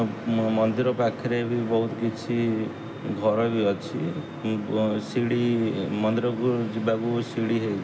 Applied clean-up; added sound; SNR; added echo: none; none; none; reverberation time 1.6 s.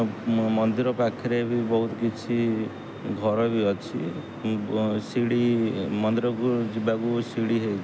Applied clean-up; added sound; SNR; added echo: none; none; none; none.